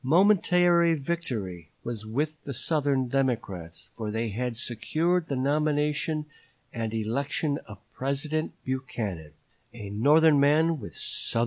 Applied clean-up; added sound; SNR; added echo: none; none; none; none.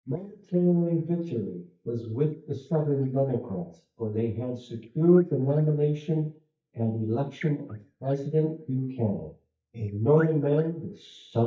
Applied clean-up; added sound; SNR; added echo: neural mask model DeepFilterNet 3.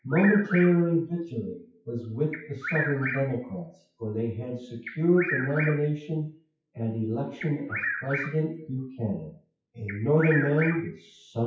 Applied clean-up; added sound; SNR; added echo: classical method WPE with log-MMSE.